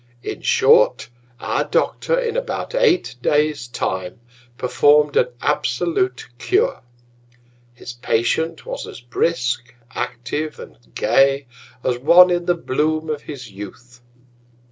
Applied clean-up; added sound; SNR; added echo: none; none; none; none.